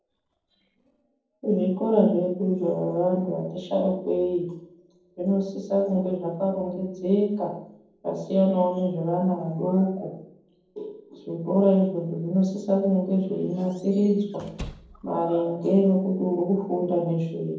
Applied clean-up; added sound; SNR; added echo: neural separator model SepFormer DNS4.